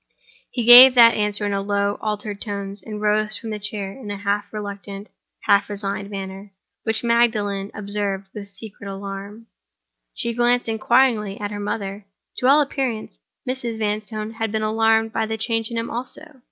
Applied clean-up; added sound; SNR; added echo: none; none; none; none.